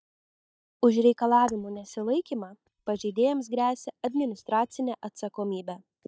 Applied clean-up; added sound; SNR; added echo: neural mask model DeepFilterNet 3.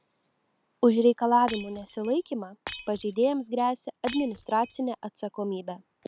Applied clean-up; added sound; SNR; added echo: none; Shatter; 13 dB; none.